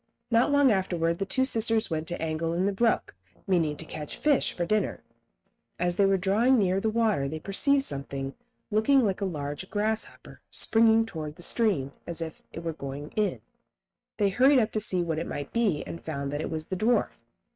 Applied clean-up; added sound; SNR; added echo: neural mask model RNNoise.